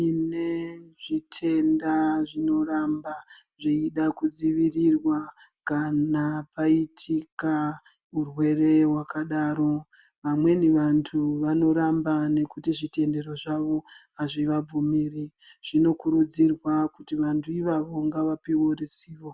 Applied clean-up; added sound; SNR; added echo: none; none; none; none.